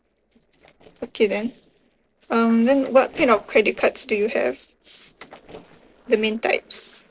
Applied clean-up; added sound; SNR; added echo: neural separator model SepFormer DNS4.